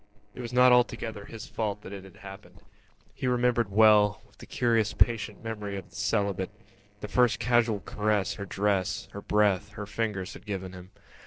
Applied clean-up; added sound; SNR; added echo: neural separator model SepFormer DNS4.